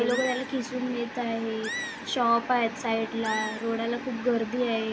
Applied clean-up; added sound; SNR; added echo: none; Animal; 12 dB; none.